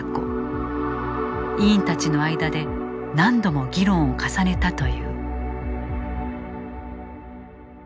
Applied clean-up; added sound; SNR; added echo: none; none; none; none.